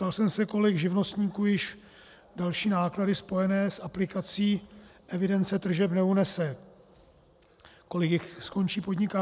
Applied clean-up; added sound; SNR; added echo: none; none; none; none.